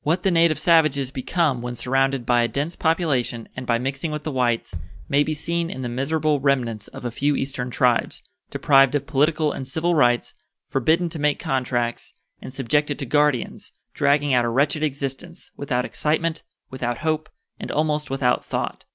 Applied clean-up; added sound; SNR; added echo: none; Bass drum; 17 dB; none.